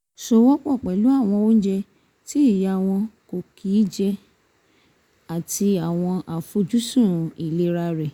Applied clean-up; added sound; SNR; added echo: none; none; none; none.